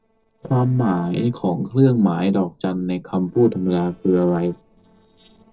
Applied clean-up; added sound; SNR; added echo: neural separator model SepFormer DNS4.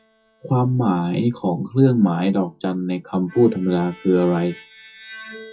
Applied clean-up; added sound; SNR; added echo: classical method WPE with log-MMSE.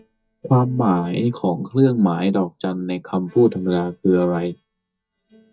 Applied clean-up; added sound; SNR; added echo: neural mask model DeepFilterNet 3.